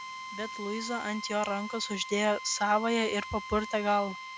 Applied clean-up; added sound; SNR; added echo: none; Drill; 10 dB; none.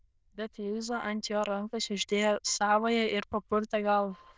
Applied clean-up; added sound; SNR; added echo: neural diffusion model UNIVERSE++.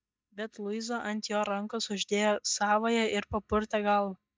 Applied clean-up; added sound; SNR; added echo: neural mask model DeepFilterNet 3.